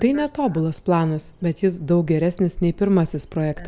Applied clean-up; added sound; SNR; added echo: none; Bird vocalization, bird call, bird song; 20 dB; none.